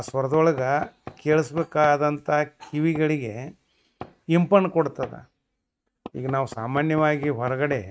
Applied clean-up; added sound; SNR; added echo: neural mask model RNNoise.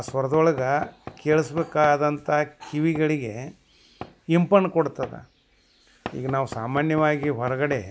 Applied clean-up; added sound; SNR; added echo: none; Knock / Wood; 18 dB; none.